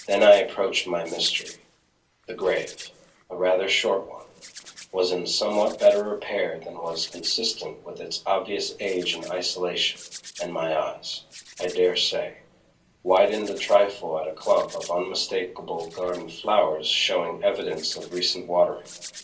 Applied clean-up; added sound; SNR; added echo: neural separator model SepFormer DNS4.